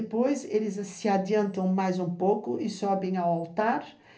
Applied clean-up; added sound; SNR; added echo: none; none; none; reverberation time 0.3 s.